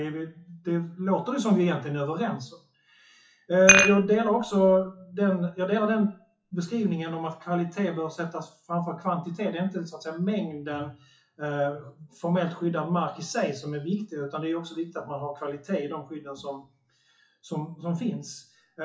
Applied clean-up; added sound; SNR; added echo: classical method WPE with log-MMSE.